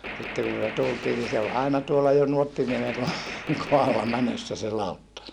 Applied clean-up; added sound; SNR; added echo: none; Gunshot, gunfire; 12 dB; none.